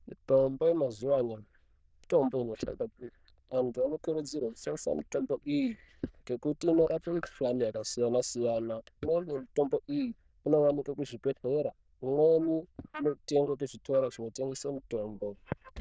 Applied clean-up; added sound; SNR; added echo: neural diffusion model UNIVERSE++.